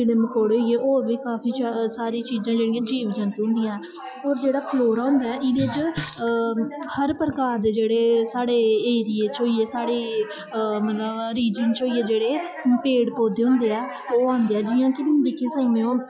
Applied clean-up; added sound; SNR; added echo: classical method log-MMSE.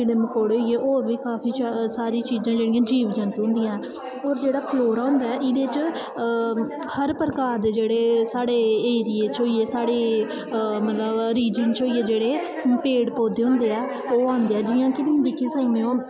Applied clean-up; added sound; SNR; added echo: none; none; none; none.